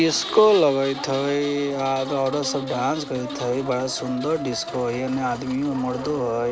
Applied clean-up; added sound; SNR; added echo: none; Engine; 16 dB; none.